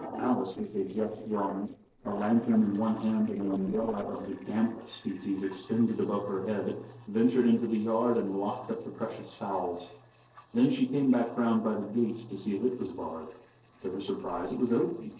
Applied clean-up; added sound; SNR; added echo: neural separator model SepFormer DNS4.